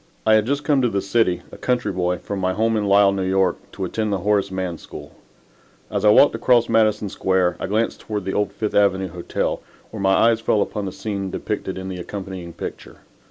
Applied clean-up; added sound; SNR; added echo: none; none; none; none.